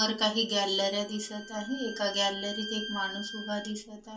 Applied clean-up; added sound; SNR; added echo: none; Bowed string instrument; 12 dB; reverberation time 0.3 s.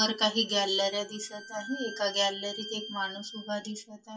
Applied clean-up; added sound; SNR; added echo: classical method WPE with log-MMSE.